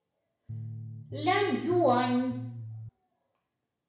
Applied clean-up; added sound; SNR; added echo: none; Bass guitar; 10 dB; reverberation time 0.7 s.